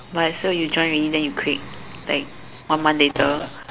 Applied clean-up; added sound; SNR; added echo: none; Bus; 20 dB; none.